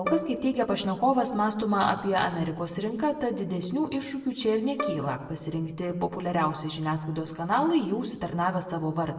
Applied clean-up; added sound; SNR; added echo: none; Bowed string instrument; 13 dB; reverberation time 0.7 s.